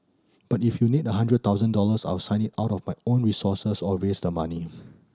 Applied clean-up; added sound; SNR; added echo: none; Chirp, tweet; 19 dB; none.